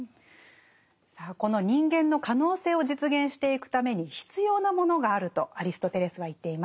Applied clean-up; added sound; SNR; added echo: none; none; none; none.